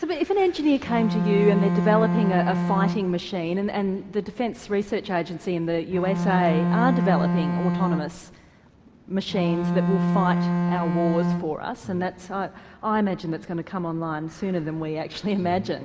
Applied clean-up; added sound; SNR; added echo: none; Bowed string instrument; -2 dB; none.